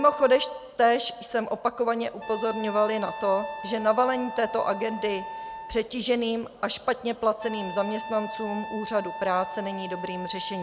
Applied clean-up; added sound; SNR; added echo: none; Wind instrument, woodwind instrument; 11 dB; none.